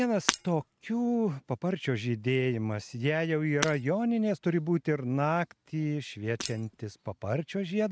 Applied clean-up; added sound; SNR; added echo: neural mask model RNNoise.